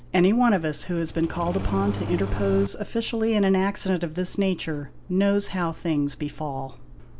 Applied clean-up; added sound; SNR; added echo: none; Engine starting; 8 dB; none.